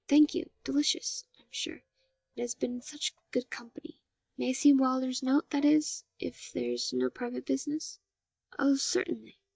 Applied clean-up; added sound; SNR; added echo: neural mask model DeepFilterNet 3.